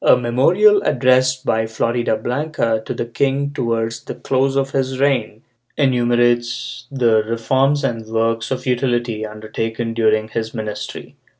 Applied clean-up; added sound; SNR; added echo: none; none; none; none.